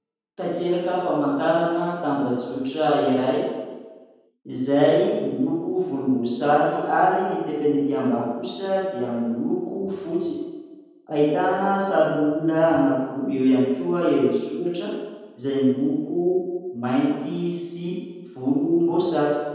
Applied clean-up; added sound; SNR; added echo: none; none; none; reverberation time 1.2 s.